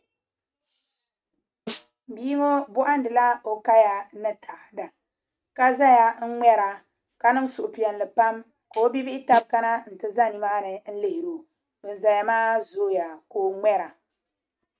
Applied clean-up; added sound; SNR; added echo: neural mask model RNNoise.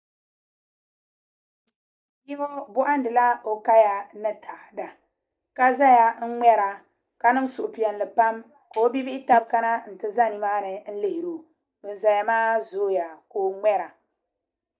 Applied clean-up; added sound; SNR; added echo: neural mask model DeepFilterNet 3.